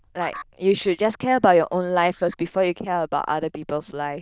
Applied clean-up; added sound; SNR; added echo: neural diffusion model UNIVERSE++.